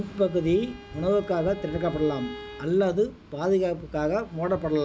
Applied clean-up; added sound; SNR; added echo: none; Bowed string instrument; 18 dB; none.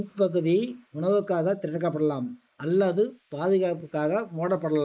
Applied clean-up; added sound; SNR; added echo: neural mask model Resemble Enhance denoiser.